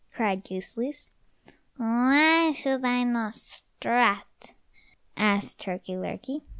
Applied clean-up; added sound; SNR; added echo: none; none; none; none.